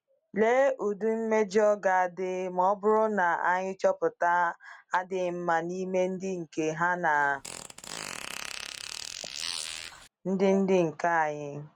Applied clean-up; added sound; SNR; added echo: none; Fart; 11 dB; none.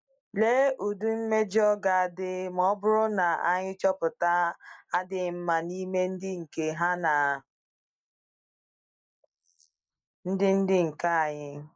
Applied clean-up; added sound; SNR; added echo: neural mask model Resemble Enhance denoiser.